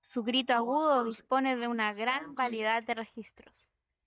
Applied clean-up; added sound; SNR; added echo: neural mask model DeepFilterNet 3.